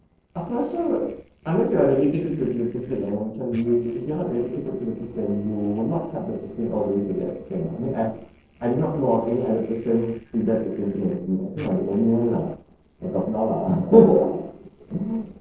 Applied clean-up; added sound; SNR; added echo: neural separator model SepFormer DNS4.